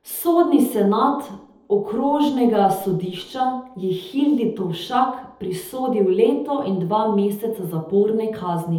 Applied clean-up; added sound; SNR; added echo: none; none; none; reverberation time 0.7 s.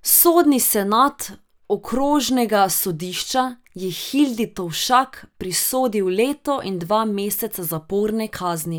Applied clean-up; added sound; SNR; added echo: none; none; none; none.